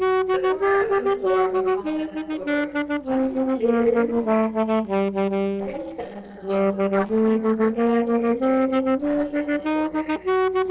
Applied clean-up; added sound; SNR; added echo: neural separator model SepFormer DNS4.